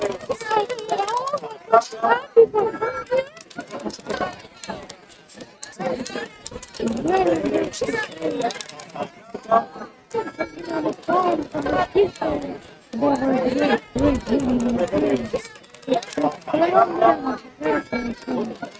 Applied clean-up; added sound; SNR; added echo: neural mask model RNNoise.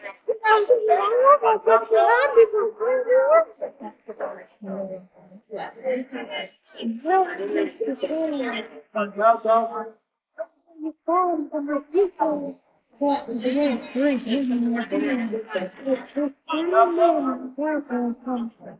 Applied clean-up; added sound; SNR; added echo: neural mask model Resemble Enhance denoiser.